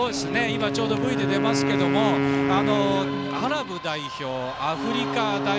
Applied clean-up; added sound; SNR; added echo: none; Wind instrument, woodwind instrument; 0 dB; none.